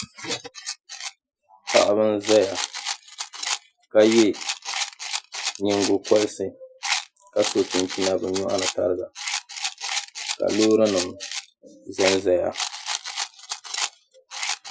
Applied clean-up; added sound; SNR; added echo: classical method Wiener filter.